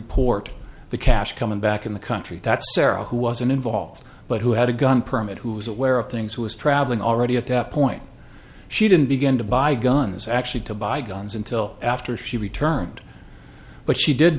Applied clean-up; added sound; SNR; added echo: none; none; none; none.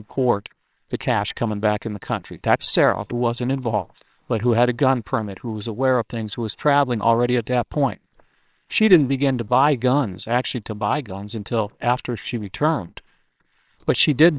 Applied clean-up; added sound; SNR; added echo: neural separator model SepFormer WHAMR!.